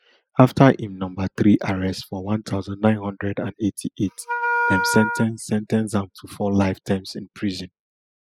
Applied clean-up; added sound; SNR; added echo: classical method spectral subtraction.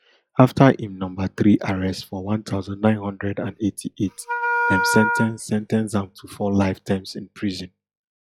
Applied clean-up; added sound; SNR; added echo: classical method log-MMSE.